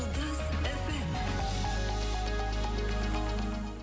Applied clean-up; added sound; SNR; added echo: none; none; none; none.